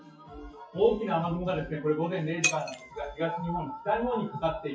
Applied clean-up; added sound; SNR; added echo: classical method WPE with log-MMSE.